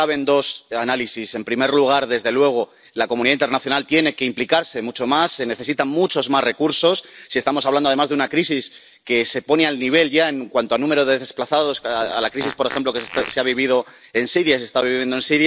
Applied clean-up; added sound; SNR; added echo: none; Fart; 14 dB; none.